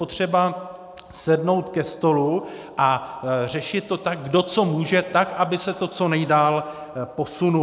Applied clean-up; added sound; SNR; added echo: none; none; none; none.